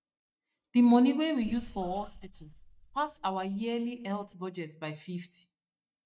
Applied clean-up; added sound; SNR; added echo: neural mask model DeepFilterNet 3.